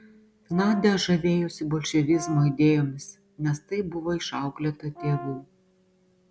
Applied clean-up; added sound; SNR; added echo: none; Brass instrument; 15 dB; none.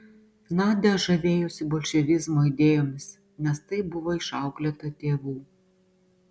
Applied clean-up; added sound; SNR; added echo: none; none; none; none.